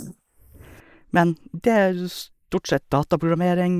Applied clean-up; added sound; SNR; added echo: neural mask model Resemble Enhance denoiser.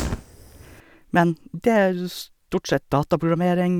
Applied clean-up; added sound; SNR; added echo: none; Fire; 16 dB; none.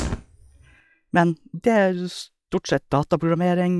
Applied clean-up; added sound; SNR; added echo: classical method log-MMSE.